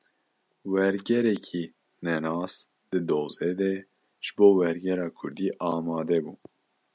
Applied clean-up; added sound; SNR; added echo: none; none; none; none.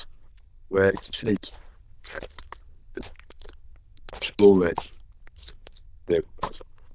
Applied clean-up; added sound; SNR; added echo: neural diffusion model UNIVERSE++.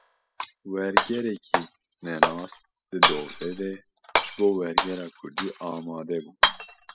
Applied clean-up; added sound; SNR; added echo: classical method spectral subtraction.